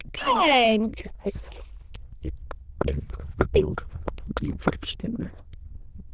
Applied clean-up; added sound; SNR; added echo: neural diffusion model UNIVERSE++.